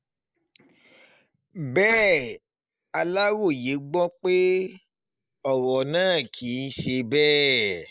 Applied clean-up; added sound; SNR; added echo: neural mask model Resemble Enhance denoiser.